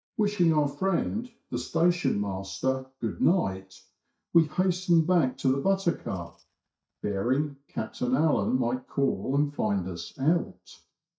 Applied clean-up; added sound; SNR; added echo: neural mask model DeepFilterNet 3.